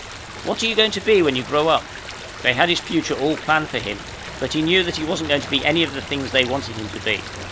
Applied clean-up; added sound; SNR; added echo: none; Stream; 12 dB; none.